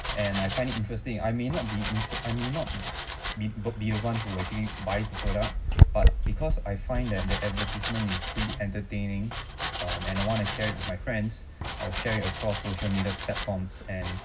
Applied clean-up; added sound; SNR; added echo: none; Domestic sounds, home sounds; -2 dB; reverberation time 0.4 s.